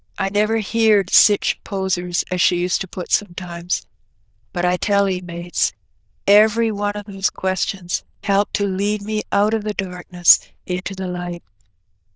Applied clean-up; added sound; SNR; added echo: neural diffusion model UNIVERSE++.